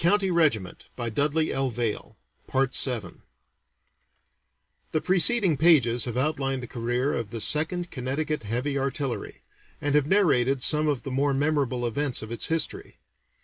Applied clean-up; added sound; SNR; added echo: none; none; none; none.